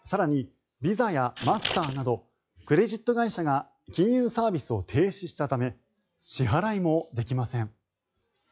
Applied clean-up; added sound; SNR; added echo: classical method log-MMSE.